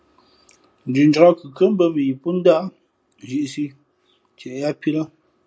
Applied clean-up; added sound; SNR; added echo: none; none; none; none.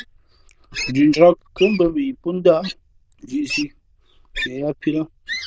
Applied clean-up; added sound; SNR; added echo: neural diffusion model UNIVERSE++.